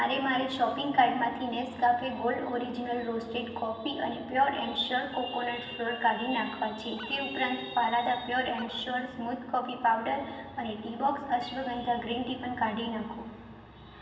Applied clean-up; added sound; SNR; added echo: none; Animal; 18 dB; reverberation time 1.1 s.